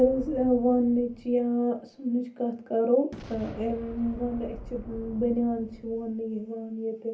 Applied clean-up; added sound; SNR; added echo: none; Boom; 17 dB; reverberation time 0.3 s.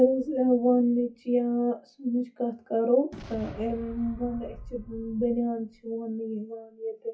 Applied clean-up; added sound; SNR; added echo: classical method WPE with log-MMSE.